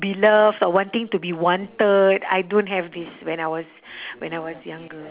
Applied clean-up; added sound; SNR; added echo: none; none; none; none.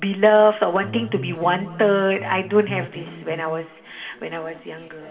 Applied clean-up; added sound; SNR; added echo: none; Electric guitar; 13 dB; reverberation time 1.8 s.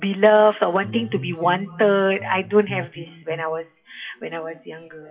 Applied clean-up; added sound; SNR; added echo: classical method WPE with log-MMSE.